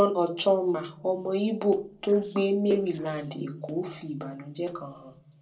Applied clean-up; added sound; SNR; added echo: neural separator model SepFormer DNS4.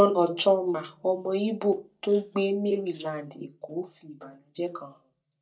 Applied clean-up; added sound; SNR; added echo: neural mask model DeepFilterNet 3.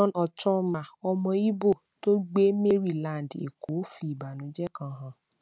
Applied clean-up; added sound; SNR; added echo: none; none; none; none.